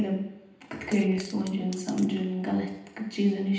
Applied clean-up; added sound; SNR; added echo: none; Fart; 18 dB; reverberation time 0.9 s.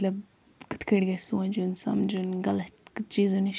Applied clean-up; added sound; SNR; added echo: none; none; none; none.